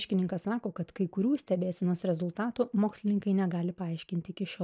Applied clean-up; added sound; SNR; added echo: none; none; none; none.